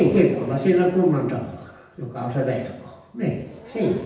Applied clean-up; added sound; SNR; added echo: none; Zipper (clothing); 19 dB; reverberation time 0.8 s.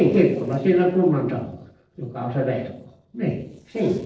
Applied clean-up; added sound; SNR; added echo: neural separator model SepFormer DNS4.